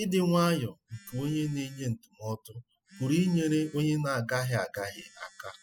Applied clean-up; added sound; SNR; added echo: classical method spectral subtraction.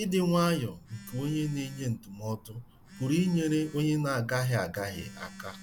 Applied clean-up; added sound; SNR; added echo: none; Telephone; 20 dB; none.